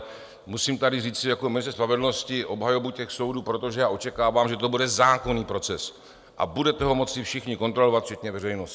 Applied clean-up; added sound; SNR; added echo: none; none; none; none.